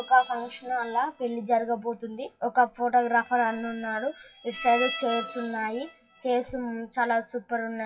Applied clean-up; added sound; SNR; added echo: classical method WPE with log-MMSE.